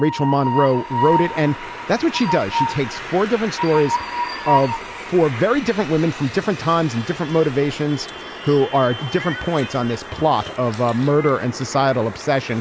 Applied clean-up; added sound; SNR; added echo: none; Train; 7 dB; none.